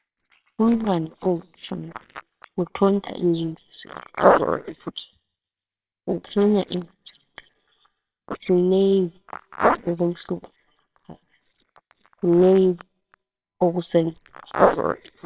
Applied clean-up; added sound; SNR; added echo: neural separator model SepFormer WHAMR!.